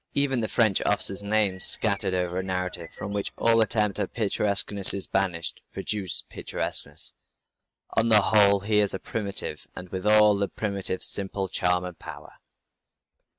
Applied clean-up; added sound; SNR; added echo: neural mask model RNNoise.